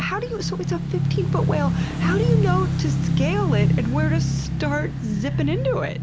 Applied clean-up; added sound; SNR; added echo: none; Motorcycle / Engine; -5 dB; none.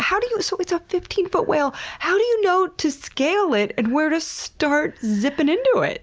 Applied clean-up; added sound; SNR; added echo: none; none; none; none.